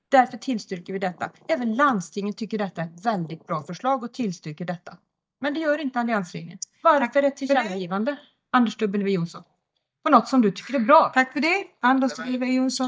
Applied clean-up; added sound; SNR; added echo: neural mask model DeepFilterNet 3.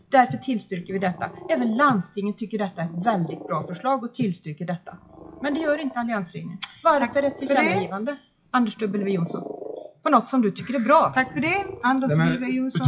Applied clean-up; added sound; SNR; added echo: classical method WPE with log-MMSE.